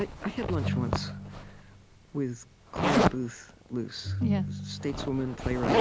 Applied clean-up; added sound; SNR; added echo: none; Ringtone + Zipper (clothing); -3 dB; none.